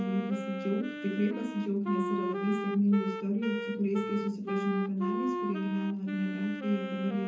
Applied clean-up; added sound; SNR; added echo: none; Wind instrument, woodwind instrument; 6 dB; reverberation time 0.5 s.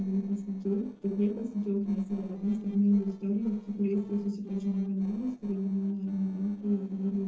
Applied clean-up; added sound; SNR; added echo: neural separator model SepFormer DNS4.